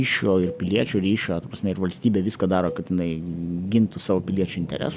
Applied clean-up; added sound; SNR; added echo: none; Cowbell + Thunder / Rain; 16 dB; none.